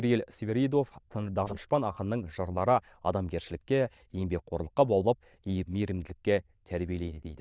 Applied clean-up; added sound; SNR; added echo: neural diffusion model UNIVERSE++.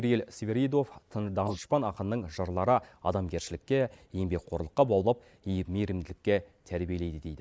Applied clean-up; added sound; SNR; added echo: neural mask model Resemble Enhance denoiser.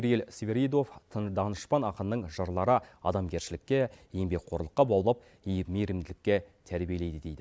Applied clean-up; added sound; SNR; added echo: none; none; none; none.